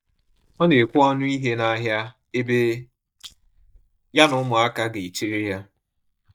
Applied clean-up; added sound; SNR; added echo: neural mask model DeepFilterNet 3.